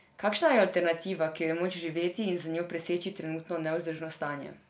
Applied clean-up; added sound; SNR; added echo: none; none; none; none.